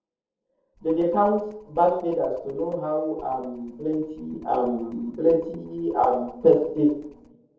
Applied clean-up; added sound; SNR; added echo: neural separator model SepFormer DNS4.